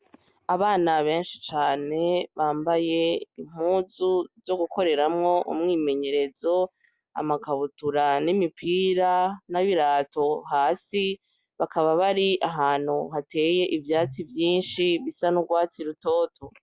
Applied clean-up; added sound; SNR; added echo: none; none; none; none.